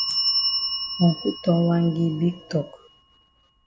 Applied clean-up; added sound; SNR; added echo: none; Bell; 5 dB; none.